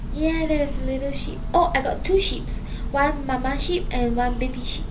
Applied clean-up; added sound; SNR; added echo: none; Church bell; 2 dB; reverberation time 0.3 s.